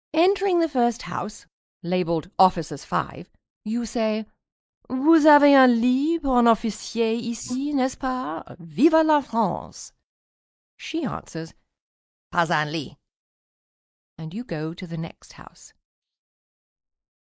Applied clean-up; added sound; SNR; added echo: neural mask model Resemble Enhance denoiser.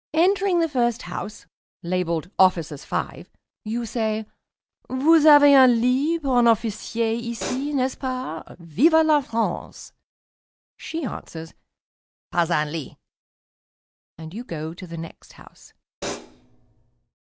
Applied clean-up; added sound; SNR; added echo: none; Hi-hat; 12 dB; none.